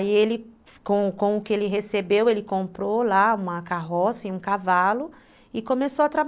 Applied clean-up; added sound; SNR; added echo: none; none; none; none.